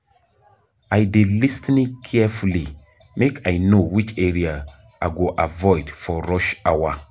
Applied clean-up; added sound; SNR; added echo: none; none; none; none.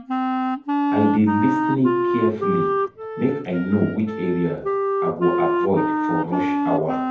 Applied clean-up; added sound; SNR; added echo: none; Wind instrument, woodwind instrument; -1 dB; reverberation time 0.5 s.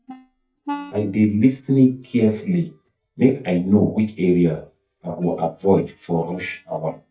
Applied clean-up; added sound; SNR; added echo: neural mask model DeepFilterNet 3.